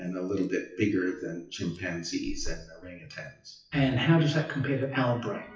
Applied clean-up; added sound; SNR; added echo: classical method WPE with log-MMSE.